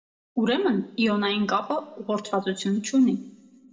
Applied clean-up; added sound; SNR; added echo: none; none; none; reverberation time 0.9 s.